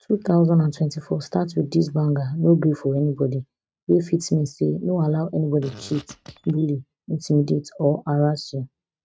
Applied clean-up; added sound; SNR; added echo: neural mask model RNNoise.